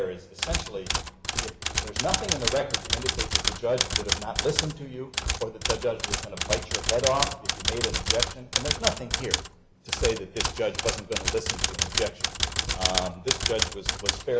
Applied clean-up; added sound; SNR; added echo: none; Typewriter; -2 dB; none.